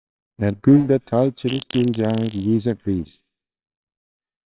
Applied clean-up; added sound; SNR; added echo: neural separator model SepFormer WHAMR!.